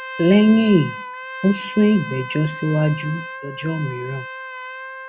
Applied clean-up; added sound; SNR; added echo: none; Trumpet; 12 dB; none.